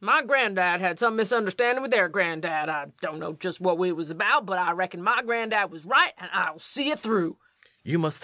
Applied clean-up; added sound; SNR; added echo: none; none; none; none.